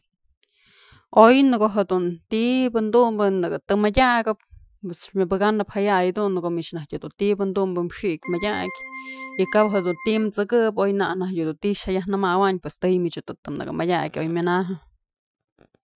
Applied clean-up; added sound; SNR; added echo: classical method Wiener filter.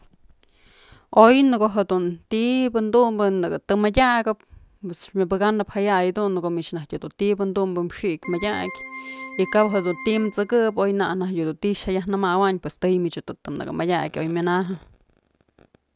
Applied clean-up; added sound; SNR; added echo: none; Keyboard (musical); 15 dB; none.